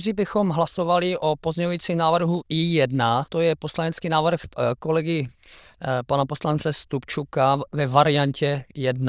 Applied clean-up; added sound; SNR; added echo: neural diffusion model UNIVERSE++.